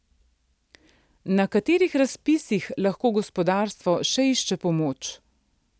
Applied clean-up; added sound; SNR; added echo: none; none; none; none.